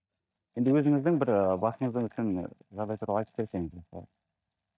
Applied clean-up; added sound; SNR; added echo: neural mask model DeepFilterNet 3.